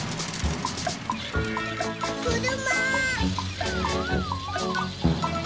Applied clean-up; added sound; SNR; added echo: none; Bird; 15 dB; none.